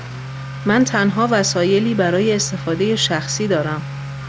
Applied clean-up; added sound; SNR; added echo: none; Accelerating, revving, vroom / Motor vehicle (road); 9 dB; none.